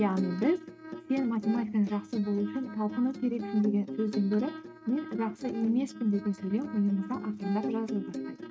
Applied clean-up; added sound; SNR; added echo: neural mask model RNNoise.